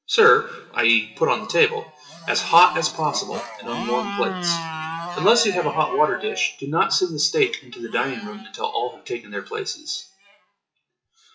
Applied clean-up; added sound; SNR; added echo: classical method WPE with log-MMSE.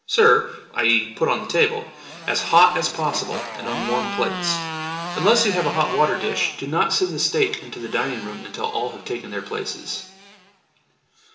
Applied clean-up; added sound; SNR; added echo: none; Motorcycle; 11 dB; reverberation time 0.7 s.